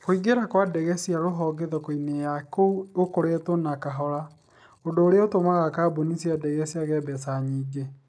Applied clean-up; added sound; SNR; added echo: neural mask model Resemble Enhance denoiser.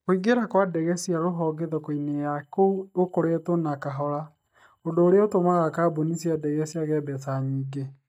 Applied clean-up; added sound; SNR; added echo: neural mask model DeepFilterNet 3.